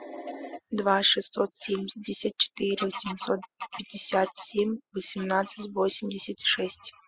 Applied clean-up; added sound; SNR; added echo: classical method spectral subtraction.